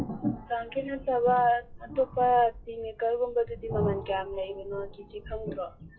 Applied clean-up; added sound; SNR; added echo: classical method WPE with log-MMSE.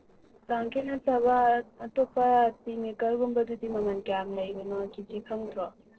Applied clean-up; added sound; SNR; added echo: neural separator model SepFormer DNS4.